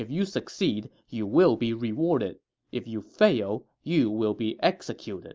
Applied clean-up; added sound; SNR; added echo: none; none; none; none.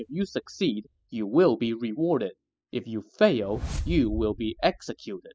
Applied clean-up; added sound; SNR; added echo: classical method spectral subtraction.